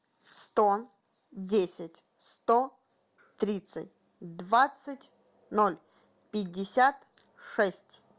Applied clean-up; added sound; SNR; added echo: none; none; none; none.